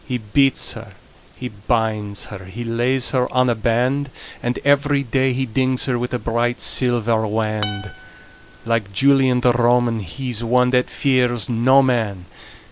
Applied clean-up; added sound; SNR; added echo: none; Acoustic guitar; 13 dB; none.